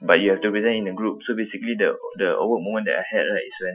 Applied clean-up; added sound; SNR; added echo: classical method Wiener filter.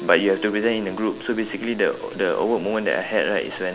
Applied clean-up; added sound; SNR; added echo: none; Guitar; 16 dB; none.